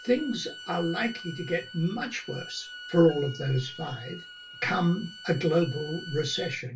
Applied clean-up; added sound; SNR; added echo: none; Bowed string instrument; 15 dB; reverberation time 0.2 s.